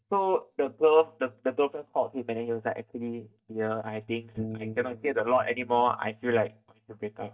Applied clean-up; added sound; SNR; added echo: neural mask model DeepFilterNet 3.